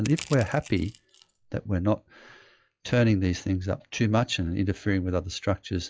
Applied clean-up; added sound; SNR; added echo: classical method log-MMSE.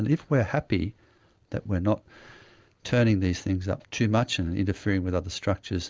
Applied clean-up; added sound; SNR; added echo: none; none; none; none.